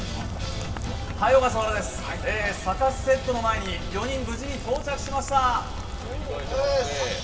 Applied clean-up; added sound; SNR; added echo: none; Rain; 7 dB; reverberation time 2.4 s.